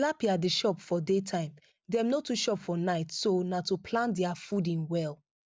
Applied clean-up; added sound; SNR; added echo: none; none; none; none.